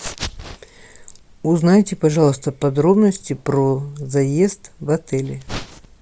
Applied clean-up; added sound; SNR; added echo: none; none; none; none.